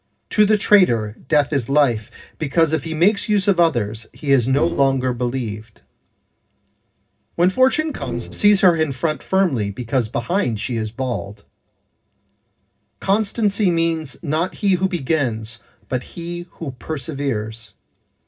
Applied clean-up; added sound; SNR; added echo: neural separator model SepFormer DNS4.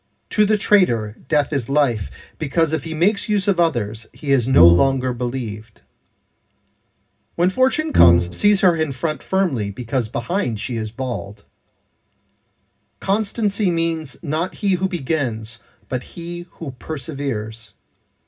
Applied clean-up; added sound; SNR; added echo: none; Brass instrument; -4 dB; reverberation time 0.4 s.